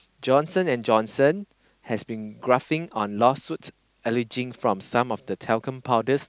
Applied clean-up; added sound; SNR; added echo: none; none; none; none.